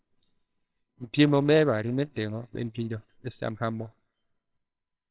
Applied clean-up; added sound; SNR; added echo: neural separator model SepFormer WHAMR!.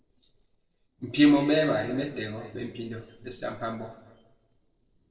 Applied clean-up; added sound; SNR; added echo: neural separator model SepFormer DNS4.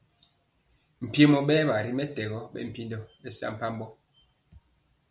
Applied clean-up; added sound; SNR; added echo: none; none; none; none.